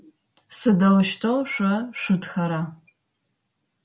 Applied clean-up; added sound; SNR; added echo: none; none; none; none.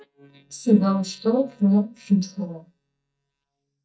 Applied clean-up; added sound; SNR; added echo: neural mask model DeepFilterNet 3.